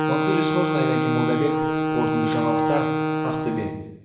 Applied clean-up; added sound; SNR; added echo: none; Wind instrument, woodwind instrument; -4 dB; reverberation time 1.0 s.